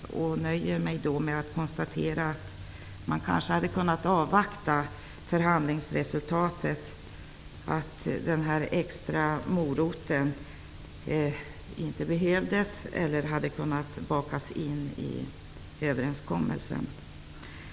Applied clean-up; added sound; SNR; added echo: none; none; none; none.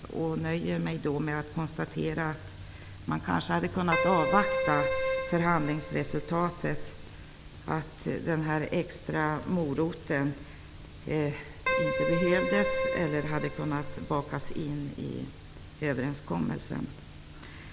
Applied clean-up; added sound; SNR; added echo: none; Keyboard (musical); 0 dB; none.